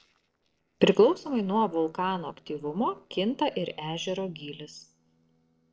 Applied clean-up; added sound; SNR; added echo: neural separator model SepFormer DNS4.